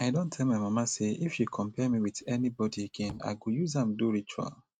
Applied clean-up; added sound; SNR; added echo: neural mask model RNNoise.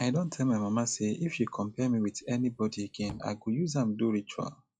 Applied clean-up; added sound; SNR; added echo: classical method log-MMSE.